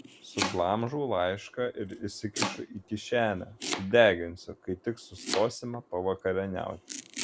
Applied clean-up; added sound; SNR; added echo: none; Domestic sounds, home sounds; 9 dB; none.